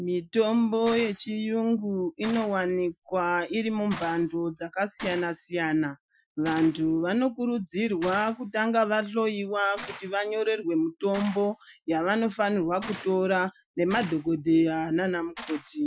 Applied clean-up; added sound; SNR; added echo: classical method Wiener filter.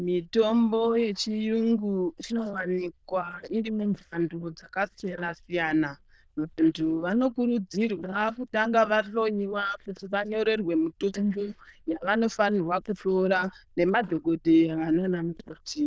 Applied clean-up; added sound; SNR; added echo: neural diffusion model UNIVERSE++.